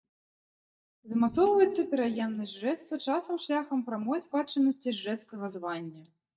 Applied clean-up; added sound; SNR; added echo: neural mask model DeepFilterNet 3.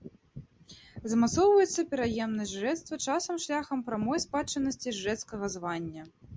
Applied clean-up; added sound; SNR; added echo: none; none; none; none.